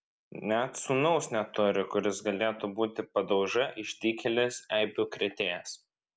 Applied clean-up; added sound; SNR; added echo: none; none; none; none.